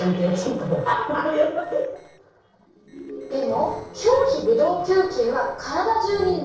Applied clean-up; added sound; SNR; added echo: neural separator model SepFormer DNS4.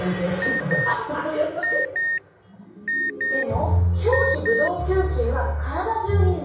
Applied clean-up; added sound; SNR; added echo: none; Alarm; 6 dB; reverberation time 0.6 s.